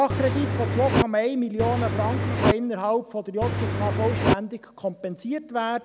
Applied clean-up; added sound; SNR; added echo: none; Engine; -2 dB; none.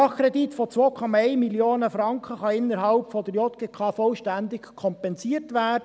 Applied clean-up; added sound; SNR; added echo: none; none; none; none.